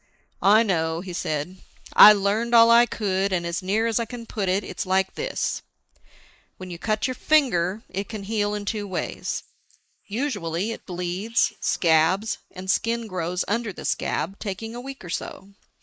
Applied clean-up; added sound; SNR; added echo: neural mask model Resemble Enhance denoiser.